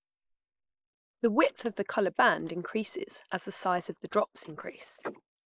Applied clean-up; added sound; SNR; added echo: neural mask model Resemble Enhance denoiser.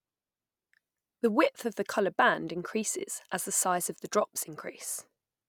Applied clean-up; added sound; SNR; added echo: none; none; none; none.